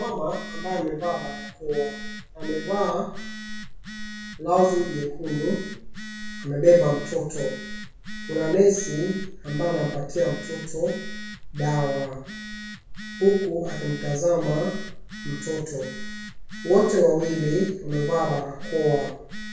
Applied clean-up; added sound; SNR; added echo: none; Telephone; 10 dB; reverberation time 0.6 s.